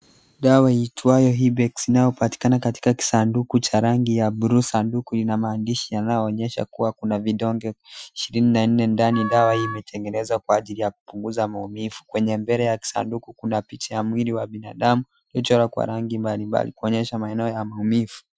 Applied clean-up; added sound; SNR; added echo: classical method Wiener filter.